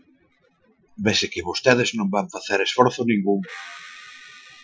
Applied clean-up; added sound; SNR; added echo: classical method Wiener filter.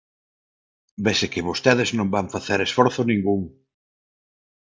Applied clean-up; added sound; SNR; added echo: none; none; none; none.